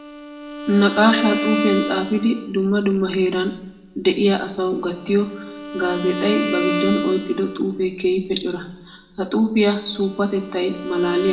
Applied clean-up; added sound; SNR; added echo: none; Bowed string instrument; 8 dB; reverberation time 0.8 s.